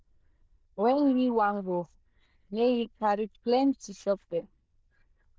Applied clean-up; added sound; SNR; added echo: neural diffusion model UNIVERSE++.